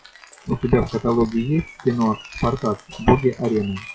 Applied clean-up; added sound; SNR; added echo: classical method WPE with log-MMSE.